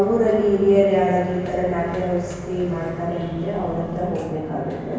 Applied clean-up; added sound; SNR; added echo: none; Sliding door; 18 dB; reverberation time 1.1 s.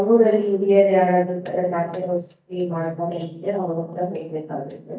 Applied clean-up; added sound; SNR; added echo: neural mask model DeepFilterNet 3.